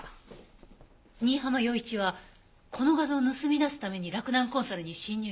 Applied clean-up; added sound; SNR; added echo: none; none; none; none.